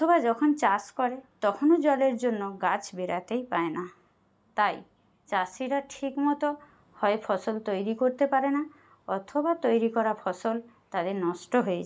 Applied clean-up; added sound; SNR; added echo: none; none; none; none.